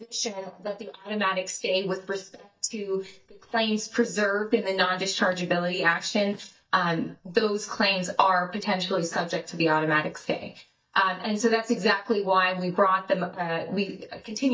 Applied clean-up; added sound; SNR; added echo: neural mask model DeepFilterNet 3.